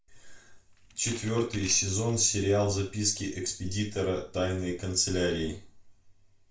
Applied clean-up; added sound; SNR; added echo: none; Tools; 19 dB; reverberation time 0.3 s.